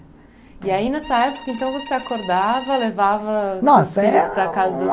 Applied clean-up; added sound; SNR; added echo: none; Bowed string instrument; 16 dB; none.